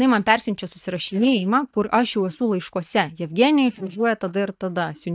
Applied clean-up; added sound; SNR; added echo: neural mask model DeepFilterNet 3.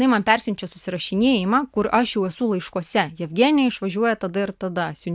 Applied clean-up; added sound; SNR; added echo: none; none; none; none.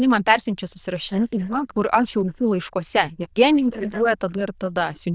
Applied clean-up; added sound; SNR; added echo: neural diffusion model UNIVERSE++.